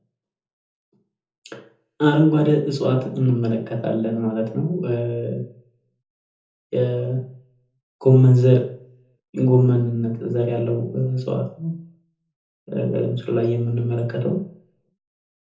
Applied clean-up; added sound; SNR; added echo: none; none; none; reverberation time 0.5 s.